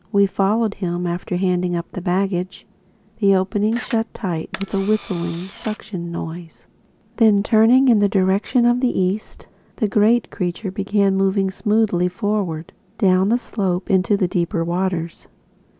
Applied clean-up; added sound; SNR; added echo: none; Camera; 17 dB; none.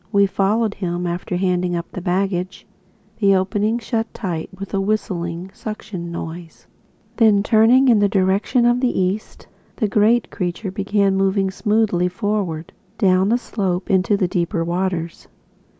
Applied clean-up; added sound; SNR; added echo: none; none; none; none.